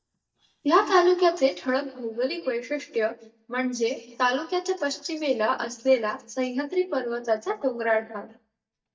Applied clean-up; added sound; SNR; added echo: neural mask model DeepFilterNet 3.